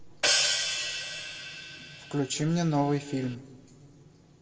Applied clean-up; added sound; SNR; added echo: none; Hi-hat; -1 dB; reverberation time 1.4 s.